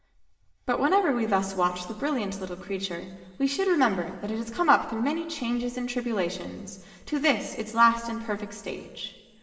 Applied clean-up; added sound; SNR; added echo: none; none; none; reverberation time 2.9 s.